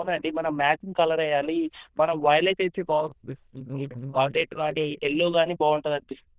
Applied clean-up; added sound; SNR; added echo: neural diffusion model UNIVERSE++.